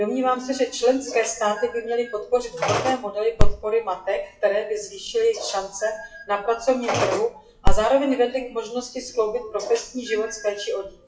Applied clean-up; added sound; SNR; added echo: classical method WPE with log-MMSE.